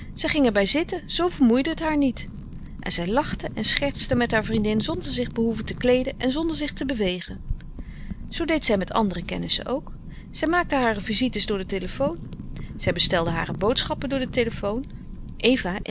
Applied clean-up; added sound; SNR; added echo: none; Wind / Fire; 10 dB; none.